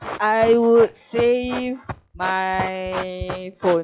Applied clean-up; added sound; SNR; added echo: classical method log-MMSE.